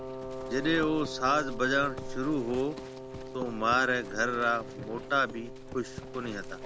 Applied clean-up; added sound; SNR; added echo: none; Livestock, farm animals, working animals + Wind instrument, woodwind instrument; 9 dB; none.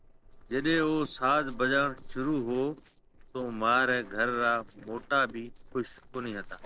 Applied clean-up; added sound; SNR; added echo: neural separator model SepFormer DNS4.